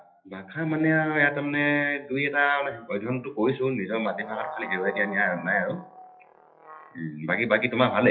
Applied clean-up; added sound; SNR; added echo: classical method WPE with log-MMSE.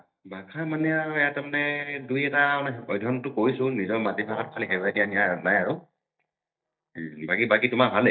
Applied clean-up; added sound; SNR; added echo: neural mask model DeepFilterNet 3.